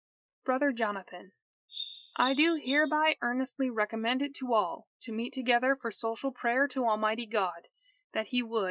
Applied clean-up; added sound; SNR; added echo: classical method Wiener filter.